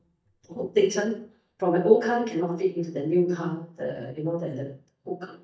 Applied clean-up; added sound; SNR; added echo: neural mask model DeepFilterNet 3.